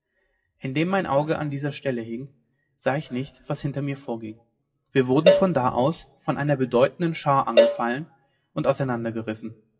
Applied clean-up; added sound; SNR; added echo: classical method WPE with log-MMSE.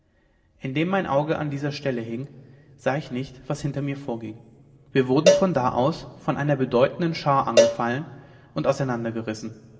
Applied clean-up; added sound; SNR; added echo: none; Cowbell; 0 dB; reverberation time 2.9 s.